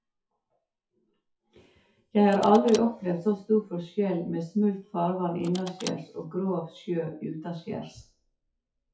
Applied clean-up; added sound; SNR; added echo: classical method WPE with log-MMSE.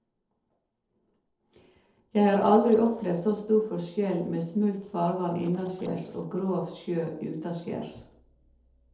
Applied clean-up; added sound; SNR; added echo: neural separator model SepFormer DNS4.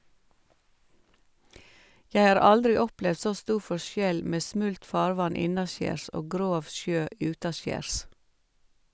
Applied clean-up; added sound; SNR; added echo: none; none; none; none.